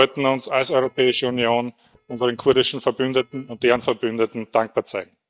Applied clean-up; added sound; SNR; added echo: neural mask model DeepFilterNet 3.